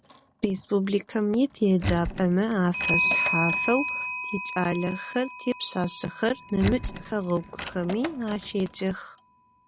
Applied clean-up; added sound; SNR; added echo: none; Door + Clock; 5 dB; none.